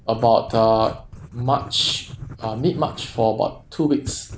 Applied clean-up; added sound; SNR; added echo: none; Writing; 15 dB; none.